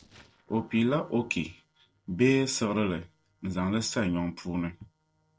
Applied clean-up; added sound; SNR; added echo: neural separator model SepFormer DNS4.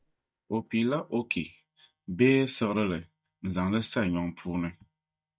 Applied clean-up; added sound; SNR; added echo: neural mask model DeepFilterNet 3.